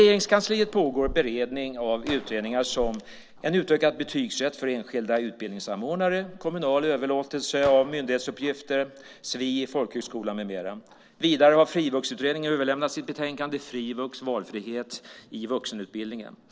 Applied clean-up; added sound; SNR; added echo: none; Gunshot, gunfire + Growling; 20 dB; none.